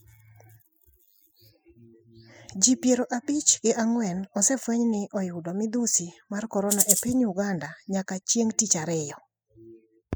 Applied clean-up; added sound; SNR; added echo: classical method spectral subtraction.